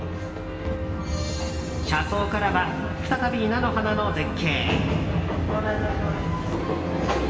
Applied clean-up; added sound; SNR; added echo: none; Bowed string instrument; 17 dB; reverberation time 2.4 s.